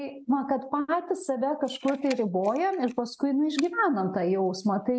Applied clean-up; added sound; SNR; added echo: neural mask model RNNoise.